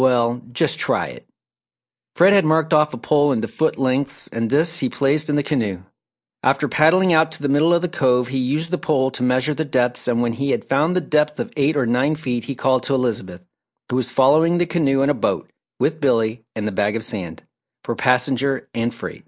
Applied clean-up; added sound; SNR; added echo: neural mask model Resemble Enhance denoiser.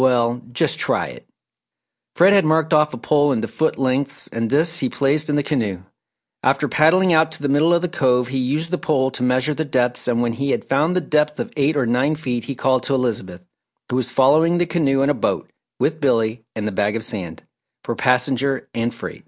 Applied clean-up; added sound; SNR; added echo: none; none; none; none.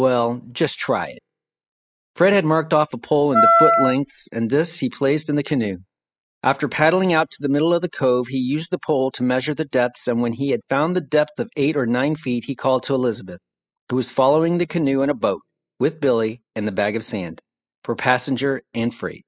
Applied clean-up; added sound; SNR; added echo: classical method spectral subtraction.